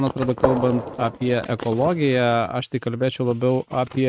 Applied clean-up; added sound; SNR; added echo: neural mask model RNNoise.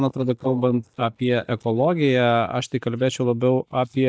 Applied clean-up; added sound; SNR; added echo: neural mask model DeepFilterNet 3.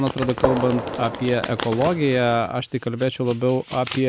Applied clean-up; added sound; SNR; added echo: none; Domestic sounds, home sounds + Gunshot, gunfire; 7 dB; none.